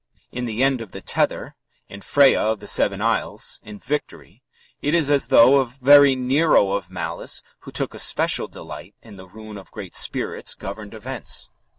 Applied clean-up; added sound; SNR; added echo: none; none; none; none.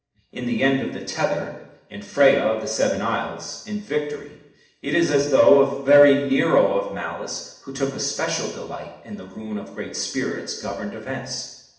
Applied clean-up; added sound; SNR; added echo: none; none; none; reverberation time 0.8 s.